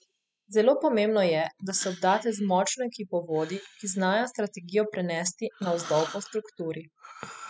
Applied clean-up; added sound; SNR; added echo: classical method spectral subtraction.